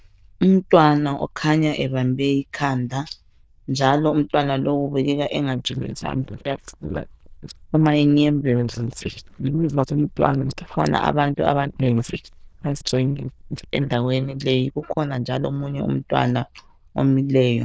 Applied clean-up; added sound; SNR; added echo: neural diffusion model UNIVERSE++.